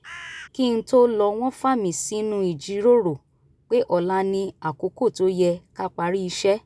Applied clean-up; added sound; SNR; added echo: none; Bird; 15 dB; none.